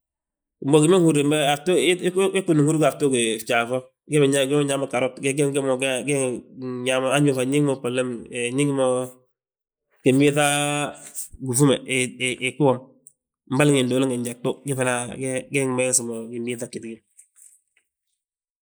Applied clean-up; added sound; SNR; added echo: neural mask model Resemble Enhance denoiser.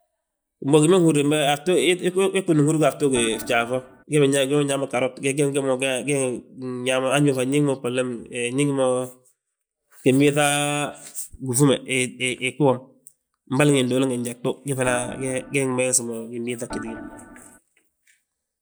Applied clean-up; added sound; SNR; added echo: none; Organ; 15 dB; none.